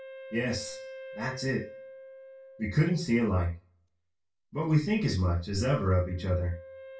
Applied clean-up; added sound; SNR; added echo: none; Wind instrument, woodwind instrument; 17 dB; reverberation time 0.2 s.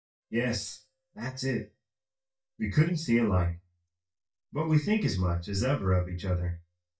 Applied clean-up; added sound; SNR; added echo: neural mask model DeepFilterNet 3.